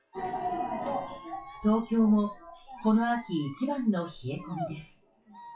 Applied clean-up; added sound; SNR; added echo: classical method WPE with log-MMSE.